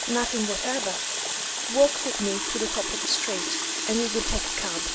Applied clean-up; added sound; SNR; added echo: none; Water tap, faucet; 0 dB; none.